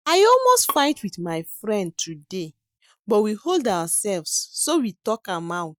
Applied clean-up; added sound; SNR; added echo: neural mask model DeepFilterNet 3.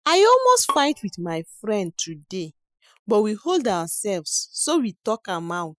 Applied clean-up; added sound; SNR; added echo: classical method spectral subtraction.